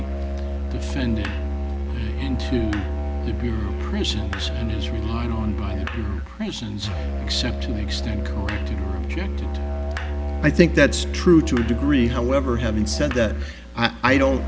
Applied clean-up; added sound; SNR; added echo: none; Musical instrument; 2 dB; none.